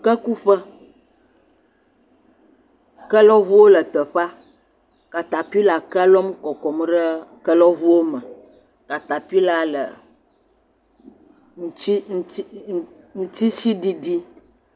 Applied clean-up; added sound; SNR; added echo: none; none; none; none.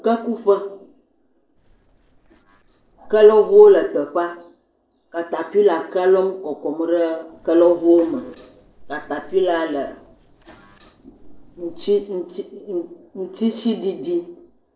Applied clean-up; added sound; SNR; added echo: neural separator model SepFormer DNS4.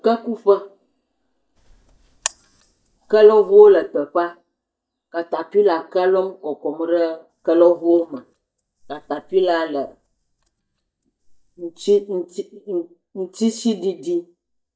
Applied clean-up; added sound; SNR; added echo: neural mask model DeepFilterNet 3.